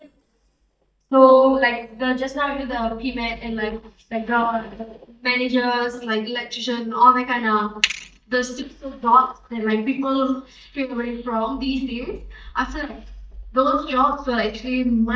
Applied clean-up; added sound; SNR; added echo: neural mask model DeepFilterNet 3.